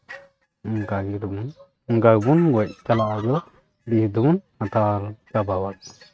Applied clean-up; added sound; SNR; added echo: neural mask model RNNoise.